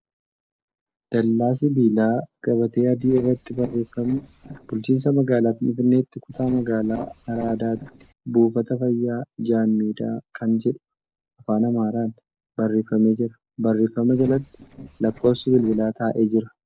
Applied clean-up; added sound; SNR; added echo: neural separator model SepFormer DNS4.